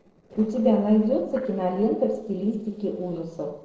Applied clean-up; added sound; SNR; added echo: neural separator model SepFormer DNS4.